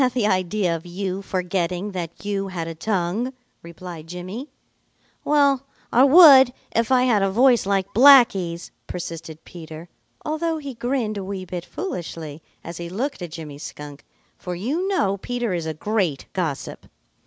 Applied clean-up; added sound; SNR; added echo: none; none; none; none.